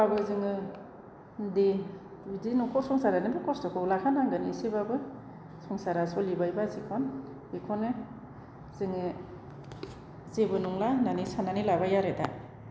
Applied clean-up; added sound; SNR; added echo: none; none; none; none.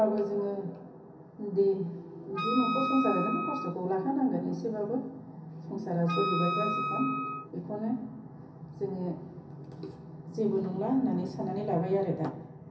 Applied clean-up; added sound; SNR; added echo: none; Wind instrument, woodwind instrument; 3 dB; reverberation time 0.3 s.